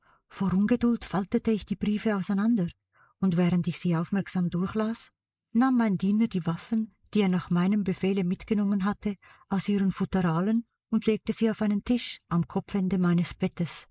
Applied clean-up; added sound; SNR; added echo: neural mask model Resemble Enhance denoiser.